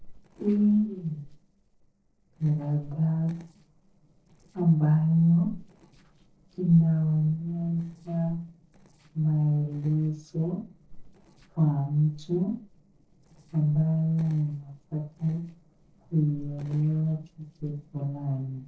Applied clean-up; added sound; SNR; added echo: neural separator model SepFormer DNS4.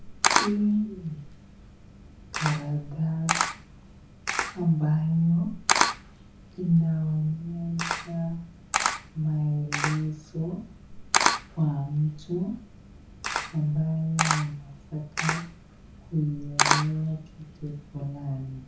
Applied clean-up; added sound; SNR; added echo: none; Camera; 2 dB; reverberation time 0.5 s.